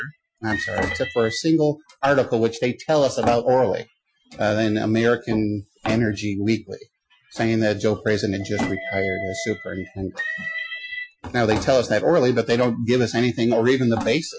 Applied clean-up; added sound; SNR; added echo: classical method Wiener filter.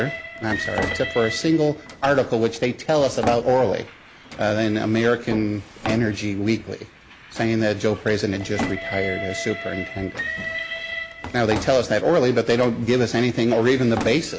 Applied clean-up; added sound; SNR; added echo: none; Train + Drawer open or close; 11 dB; none.